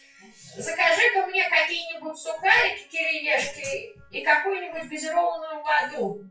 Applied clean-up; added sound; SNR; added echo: classical method WPE with log-MMSE.